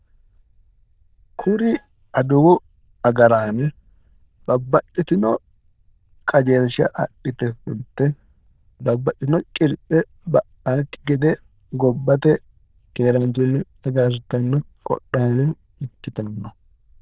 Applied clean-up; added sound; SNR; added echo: neural diffusion model UNIVERSE++.